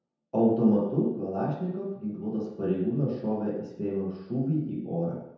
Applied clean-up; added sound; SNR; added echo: none; none; none; reverberation time 0.9 s.